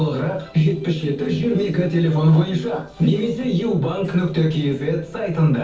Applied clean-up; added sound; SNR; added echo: neural separator model SepFormer DNS4.